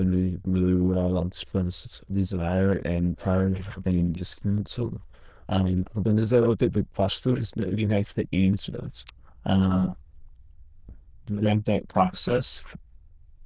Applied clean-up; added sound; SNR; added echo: neural diffusion model UNIVERSE++.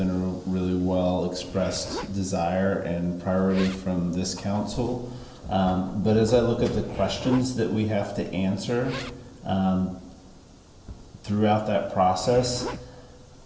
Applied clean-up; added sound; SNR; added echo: none; Zipper (clothing); 17 dB; none.